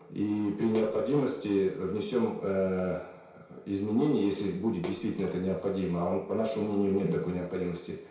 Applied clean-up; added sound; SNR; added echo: none; Splash, splatter; 16 dB; reverberation time 0.6 s.